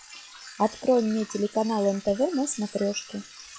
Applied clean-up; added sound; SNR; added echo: classical method log-MMSE.